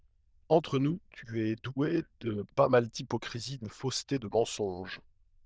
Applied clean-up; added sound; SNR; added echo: neural diffusion model UNIVERSE++.